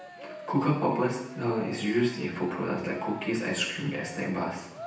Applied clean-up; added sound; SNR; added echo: none; Cheering; 17 dB; reverberation time 0.9 s.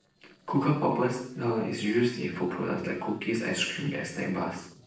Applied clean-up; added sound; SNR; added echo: neural separator model SepFormer DNS4.